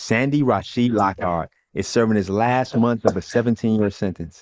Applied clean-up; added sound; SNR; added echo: neural mask model Resemble Enhance denoiser.